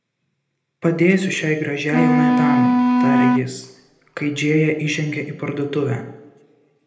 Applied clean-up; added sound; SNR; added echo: none; Wind instrument, woodwind instrument; -4 dB; reverberation time 0.7 s.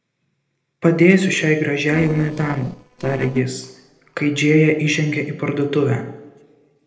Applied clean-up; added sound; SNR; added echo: neural separator model SepFormer DNS4.